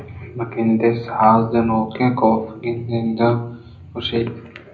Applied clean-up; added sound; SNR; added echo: none; none; none; reverberation time 0.5 s.